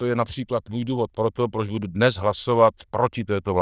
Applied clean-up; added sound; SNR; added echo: neural diffusion model UNIVERSE++.